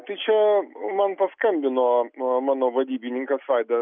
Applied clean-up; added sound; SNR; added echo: none; none; none; none.